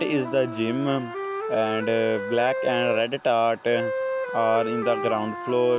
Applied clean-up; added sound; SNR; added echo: none; Wind instrument, woodwind instrument; 6 dB; none.